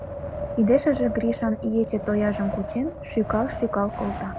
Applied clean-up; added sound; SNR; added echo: none; Wind; 7 dB; none.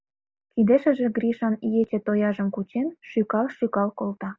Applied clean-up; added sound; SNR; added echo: none; none; none; none.